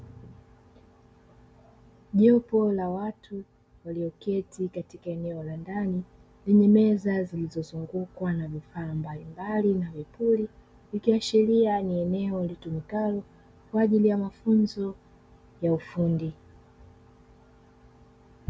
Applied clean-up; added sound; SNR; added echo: none; none; none; none.